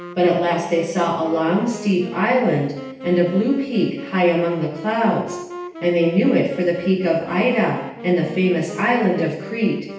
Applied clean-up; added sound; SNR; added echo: none; Wind instrument, woodwind instrument; 14 dB; reverberation time 0.9 s.